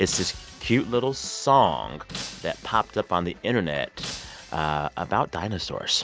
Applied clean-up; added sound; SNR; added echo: none; Shatter; 17 dB; none.